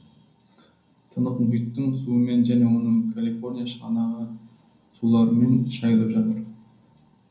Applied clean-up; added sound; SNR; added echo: none; none; none; reverberation time 0.6 s.